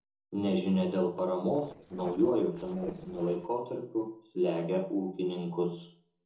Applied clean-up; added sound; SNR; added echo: neural separator model SepFormer DNS4.